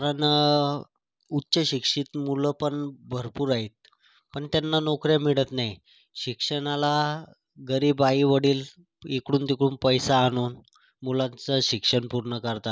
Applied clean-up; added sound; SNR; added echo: none; none; none; none.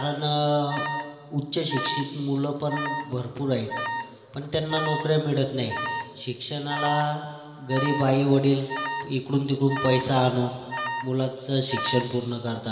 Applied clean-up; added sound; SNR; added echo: none; Alarm; 9 dB; reverberation time 2.1 s.